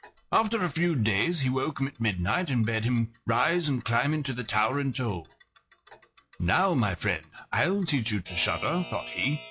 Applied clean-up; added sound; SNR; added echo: classical method log-MMSE.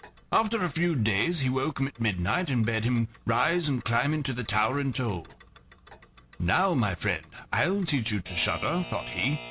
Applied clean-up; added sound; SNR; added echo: none; Alarm / Clock; 19 dB; none.